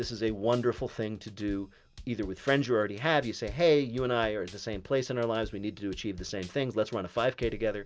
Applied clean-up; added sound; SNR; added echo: none; Drum kit; 19 dB; none.